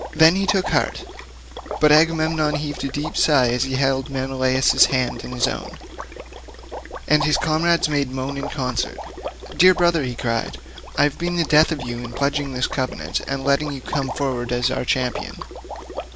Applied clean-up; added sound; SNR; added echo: none; Water / Liquid; 12 dB; none.